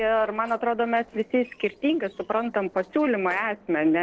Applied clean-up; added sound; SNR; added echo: neural separator model SepFormer DNS4.